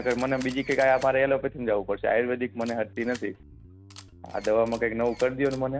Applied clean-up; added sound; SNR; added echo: none; Bass guitar + Camera; 20 dB; none.